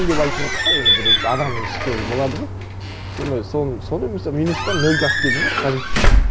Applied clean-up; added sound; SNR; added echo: none; Squeak / Slam / Alarm / Wood; -4 dB; none.